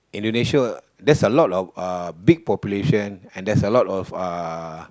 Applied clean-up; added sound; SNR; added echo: none; none; none; none.